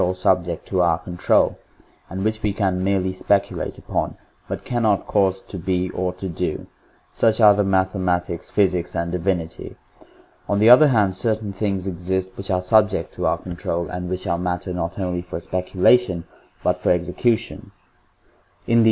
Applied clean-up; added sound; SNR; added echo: none; none; none; none.